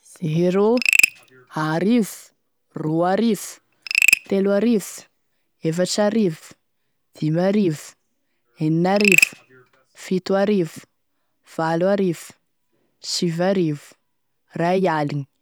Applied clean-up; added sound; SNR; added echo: none; Frog; 1 dB; none.